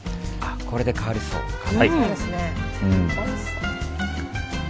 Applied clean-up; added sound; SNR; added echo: none; none; none; none.